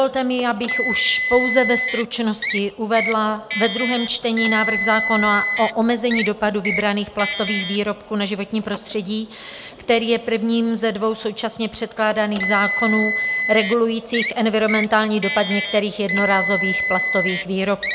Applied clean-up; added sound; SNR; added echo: none; Car; 1 dB; none.